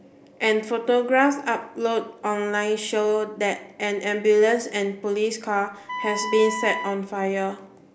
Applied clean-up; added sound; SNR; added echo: none; Wind instrument, woodwind instrument; 8 dB; none.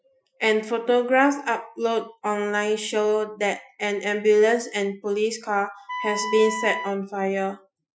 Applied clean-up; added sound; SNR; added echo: classical method Wiener filter.